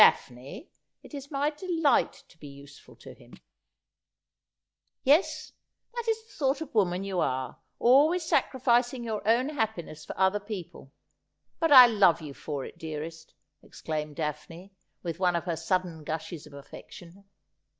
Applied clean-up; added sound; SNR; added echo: neural mask model DeepFilterNet 3.